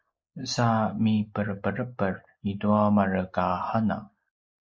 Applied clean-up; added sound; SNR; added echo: neural mask model Resemble Enhance denoiser.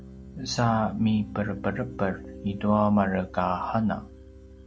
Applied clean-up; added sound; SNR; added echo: none; Piano; 15 dB; none.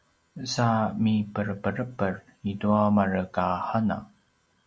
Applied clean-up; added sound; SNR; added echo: none; none; none; none.